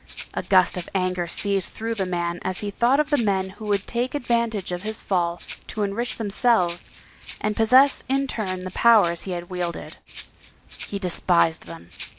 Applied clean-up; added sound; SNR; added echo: none; Rattle (instrument); 16 dB; none.